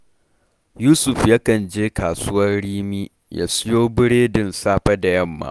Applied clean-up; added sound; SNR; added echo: none; none; none; none.